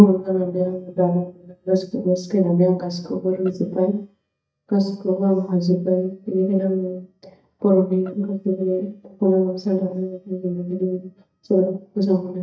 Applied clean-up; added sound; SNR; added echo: neural mask model DeepFilterNet 3.